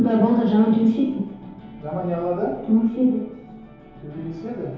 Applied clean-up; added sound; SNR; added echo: none; none; none; reverberation time 0.8 s.